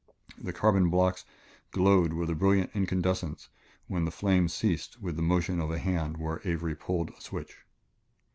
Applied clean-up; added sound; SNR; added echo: none; none; none; none.